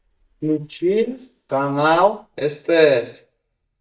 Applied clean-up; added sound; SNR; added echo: neural mask model DeepFilterNet 3.